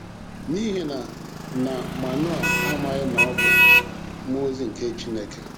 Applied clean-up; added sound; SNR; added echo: none; Motor vehicle (road); -5 dB; none.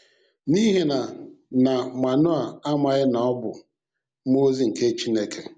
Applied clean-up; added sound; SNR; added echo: none; none; none; none.